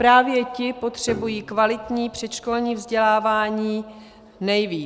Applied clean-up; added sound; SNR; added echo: none; Piano; 19 dB; none.